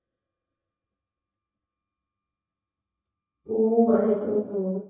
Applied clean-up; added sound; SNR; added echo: neural mask model DeepFilterNet 3.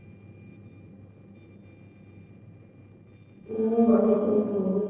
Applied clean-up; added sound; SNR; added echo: neural separator model SepFormer DNS4.